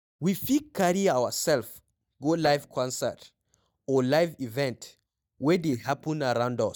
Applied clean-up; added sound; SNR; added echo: neural mask model DeepFilterNet 3.